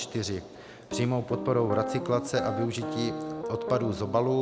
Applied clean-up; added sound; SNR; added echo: none; Piano; 5 dB; none.